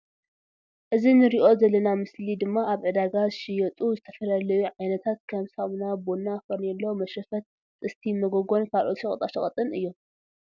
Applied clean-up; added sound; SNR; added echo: none; none; none; none.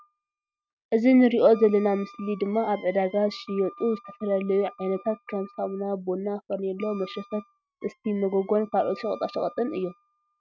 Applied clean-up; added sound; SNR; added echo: neural mask model RNNoise.